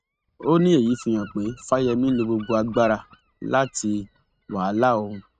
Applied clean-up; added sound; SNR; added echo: neural mask model RNNoise.